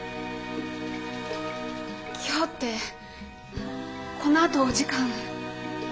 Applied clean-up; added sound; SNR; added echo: none; none; none; none.